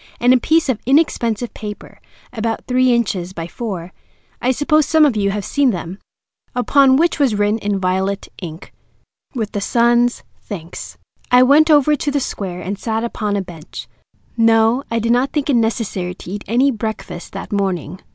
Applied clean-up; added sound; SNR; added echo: none; none; none; none.